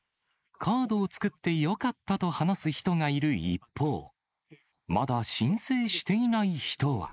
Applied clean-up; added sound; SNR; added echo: neural mask model Resemble Enhance denoiser.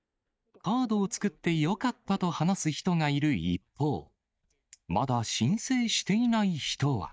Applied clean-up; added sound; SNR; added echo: neural mask model DeepFilterNet 3.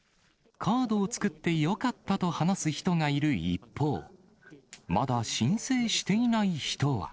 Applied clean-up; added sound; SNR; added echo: neural separator model SepFormer DNS4.